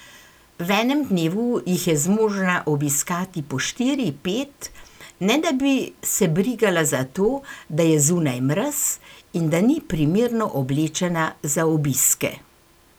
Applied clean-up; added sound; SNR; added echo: none; none; none; none.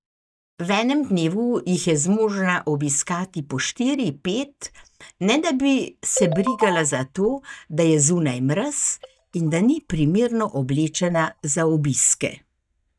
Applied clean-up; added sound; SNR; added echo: neural mask model DeepFilterNet 3.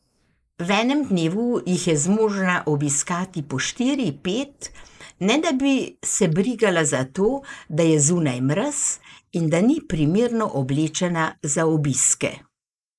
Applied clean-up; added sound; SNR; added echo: neural mask model Resemble Enhance denoiser.